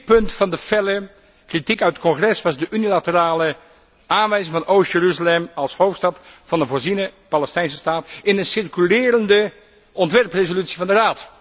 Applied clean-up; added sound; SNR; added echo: none; none; none; none.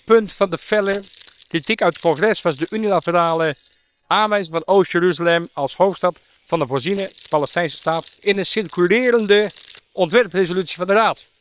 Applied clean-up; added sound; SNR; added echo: neural separator model SepFormer WHAM!.